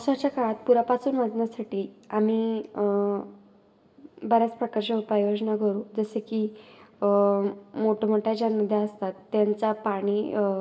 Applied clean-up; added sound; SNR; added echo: none; none; none; reverberation time 0.9 s.